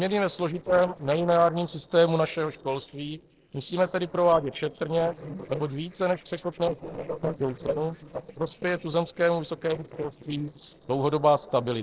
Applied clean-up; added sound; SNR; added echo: neural separator model SepFormer DNS4.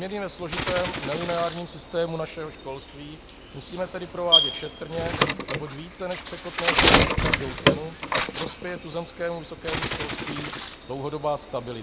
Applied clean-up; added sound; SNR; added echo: none; Bird; -4 dB; none.